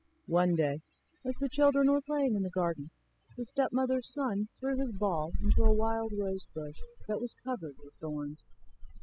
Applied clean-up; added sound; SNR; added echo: classical method spectral subtraction.